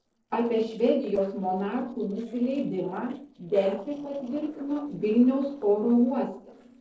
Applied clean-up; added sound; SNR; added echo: neural separator model SepFormer DNS4.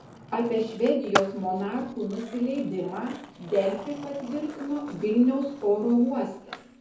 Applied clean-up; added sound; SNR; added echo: none; Skateboard; 10 dB; reverberation time 0.6 s.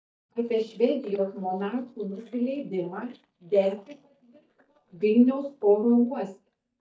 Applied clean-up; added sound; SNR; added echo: neural mask model DeepFilterNet 3.